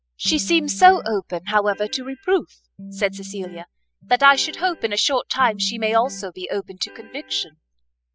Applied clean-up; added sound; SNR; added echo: classical method spectral subtraction.